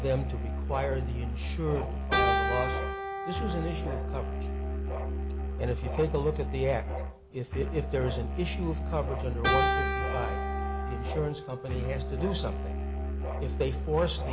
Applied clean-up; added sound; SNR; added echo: none; Keyboard (musical) + Musical instrument; -3 dB; none.